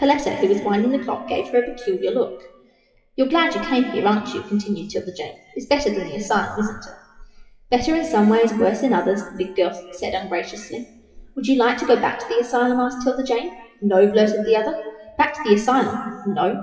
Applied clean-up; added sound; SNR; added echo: classical method WPE with log-MMSE.